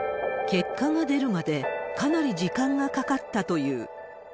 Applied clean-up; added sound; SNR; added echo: none; none; none; none.